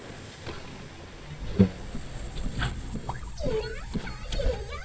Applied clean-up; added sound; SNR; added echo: neural mask model DeepFilterNet 3.